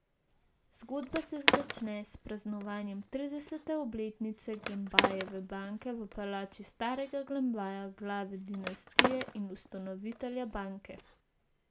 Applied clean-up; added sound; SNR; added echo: none; Skateboard; -1 dB; none.